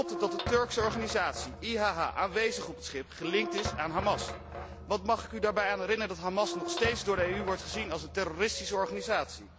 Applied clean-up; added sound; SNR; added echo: none; Squeak / Thump, thud; 8 dB; none.